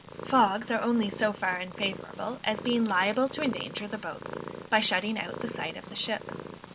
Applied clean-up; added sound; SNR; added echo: none; Purr; 12 dB; none.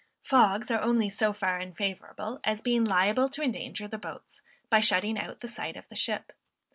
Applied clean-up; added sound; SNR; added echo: none; none; none; none.